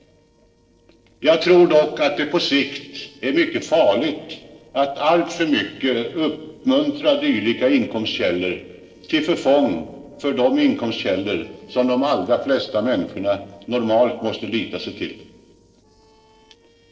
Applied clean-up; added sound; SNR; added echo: neural separator model SepFormer DNS4.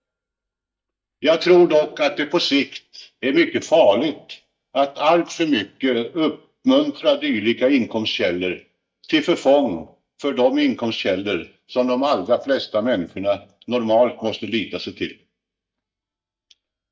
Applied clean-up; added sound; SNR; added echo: neural mask model DeepFilterNet 3.